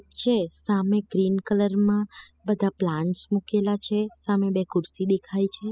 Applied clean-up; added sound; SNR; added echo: classical method spectral subtraction.